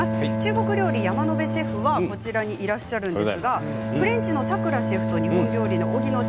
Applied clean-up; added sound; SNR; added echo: none; Bowed string instrument; 0 dB; none.